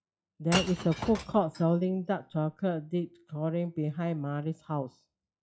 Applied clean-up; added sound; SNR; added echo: classical method log-MMSE.